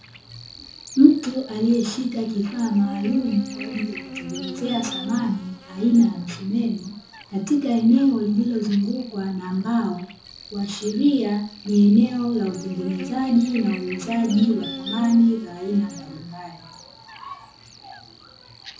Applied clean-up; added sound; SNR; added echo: none; Buzz; 15 dB; reverberation time 0.5 s.